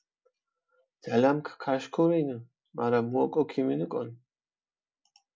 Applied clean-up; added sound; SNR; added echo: none; none; none; none.